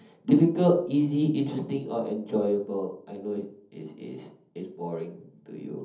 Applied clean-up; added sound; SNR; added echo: none; none; none; reverberation time 0.7 s.